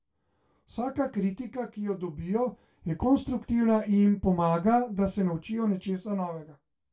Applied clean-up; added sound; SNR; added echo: none; none; none; reverberation time 0.2 s.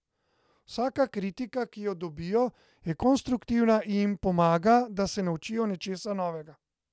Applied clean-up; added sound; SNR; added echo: none; none; none; none.